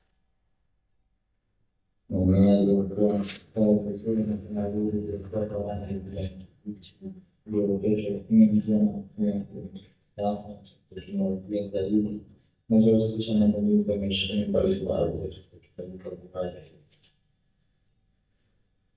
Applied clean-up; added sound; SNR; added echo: neural mask model DeepFilterNet 3.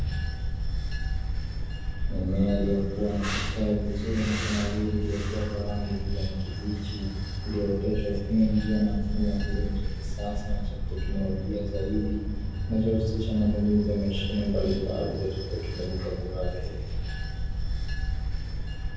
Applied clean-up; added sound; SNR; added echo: none; Bell / Train; 0 dB; reverberation time 1.1 s.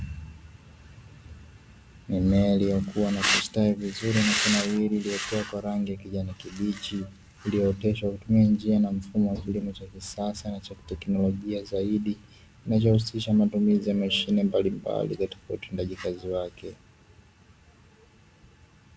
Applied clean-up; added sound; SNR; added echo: none; none; none; none.